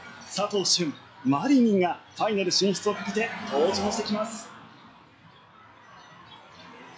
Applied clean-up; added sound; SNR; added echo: classical method log-MMSE.